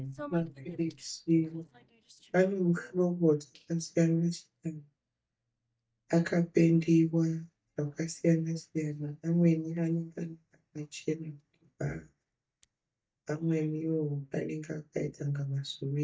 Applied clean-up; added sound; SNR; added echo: neural mask model DeepFilterNet 3.